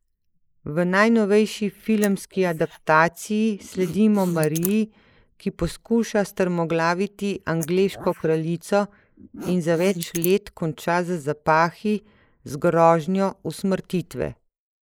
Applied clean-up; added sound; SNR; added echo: neural mask model Resemble Enhance denoiser.